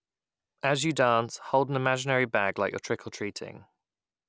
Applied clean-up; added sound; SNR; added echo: none; none; none; none.